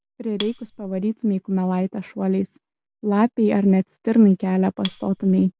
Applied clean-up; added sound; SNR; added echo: none; Cutlery, silverware; 17 dB; none.